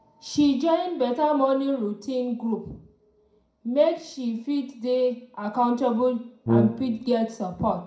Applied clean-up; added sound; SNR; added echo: none; Brass instrument; -1 dB; reverberation time 0.4 s.